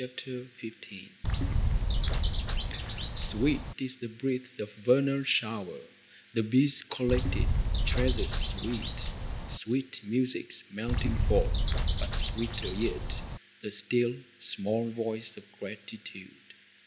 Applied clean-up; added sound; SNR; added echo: none; Bird; -4 dB; none.